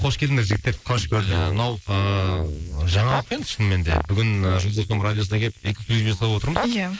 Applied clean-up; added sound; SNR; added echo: neural mask model Resemble Enhance denoiser.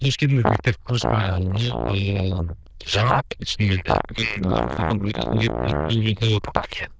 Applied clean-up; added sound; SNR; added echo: neural diffusion model UNIVERSE++.